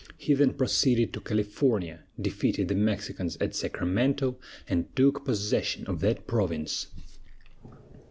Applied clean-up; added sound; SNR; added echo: none; none; none; none.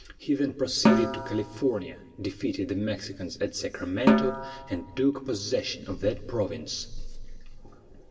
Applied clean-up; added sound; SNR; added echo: none; Snare drum; 0 dB; reverberation time 2.9 s.